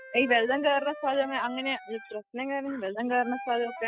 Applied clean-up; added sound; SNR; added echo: classical method spectral subtraction.